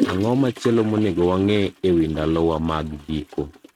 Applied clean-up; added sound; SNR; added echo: neural mask model RNNoise.